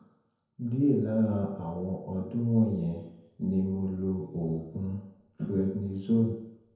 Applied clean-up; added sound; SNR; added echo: none; none; none; reverberation time 0.9 s.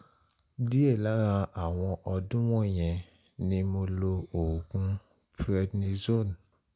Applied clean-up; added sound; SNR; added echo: none; none; none; none.